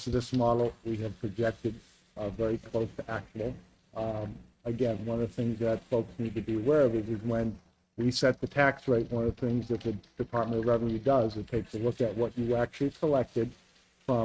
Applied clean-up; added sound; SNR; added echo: neural mask model RNNoise.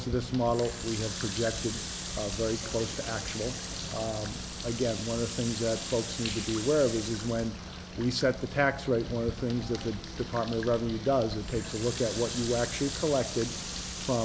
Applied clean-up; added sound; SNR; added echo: none; Water tap, faucet + Bird; 8 dB; none.